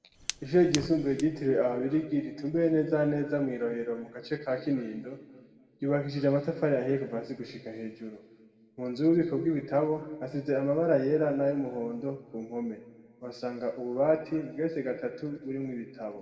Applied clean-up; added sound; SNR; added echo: none; Fire; 12 dB; reverberation time 1.4 s.